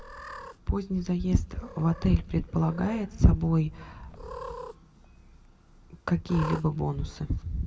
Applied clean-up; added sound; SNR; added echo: none; Cat; 17 dB; reverberation time 1.7 s.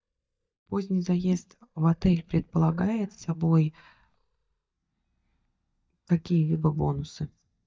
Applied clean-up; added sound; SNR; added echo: neural mask model DeepFilterNet 3.